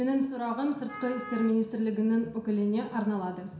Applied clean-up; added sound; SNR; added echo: none; Wind instrument, woodwind instrument; 15 dB; reverberation time 0.7 s.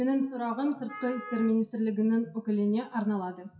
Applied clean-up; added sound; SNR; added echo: classical method WPE with log-MMSE.